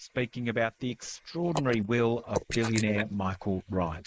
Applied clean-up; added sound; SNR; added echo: neural mask model Resemble Enhance denoiser.